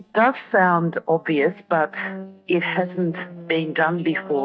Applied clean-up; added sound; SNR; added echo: neural mask model DeepFilterNet 3.